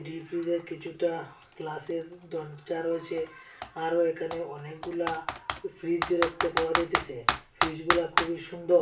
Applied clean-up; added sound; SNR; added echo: none; Computer keyboard; 3 dB; reverberation time 0.3 s.